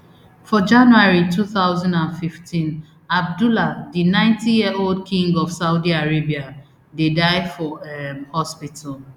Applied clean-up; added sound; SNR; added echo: none; none; none; none.